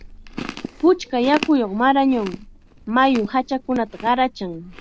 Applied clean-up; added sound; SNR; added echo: none; Chewing, mastication; 15 dB; none.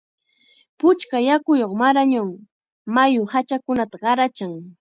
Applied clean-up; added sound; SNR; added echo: none; none; none; none.